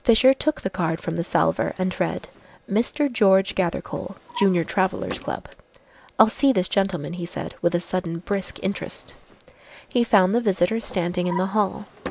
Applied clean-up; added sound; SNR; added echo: none; Drawer open or close; 19 dB; none.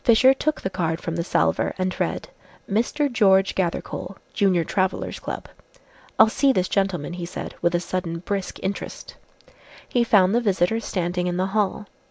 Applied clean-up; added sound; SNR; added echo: none; none; none; none.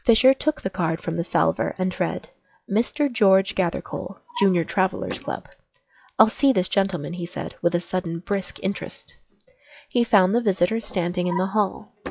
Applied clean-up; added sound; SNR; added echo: classical method log-MMSE.